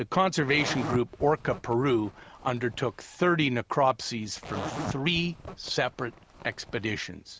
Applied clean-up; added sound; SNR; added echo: none; Zipper (clothing); 12 dB; none.